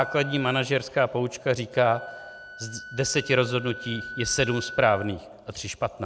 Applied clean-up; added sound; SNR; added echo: none; Wind instrument, woodwind instrument; 14 dB; none.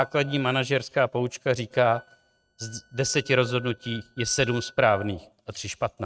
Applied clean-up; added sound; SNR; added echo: neural mask model RNNoise.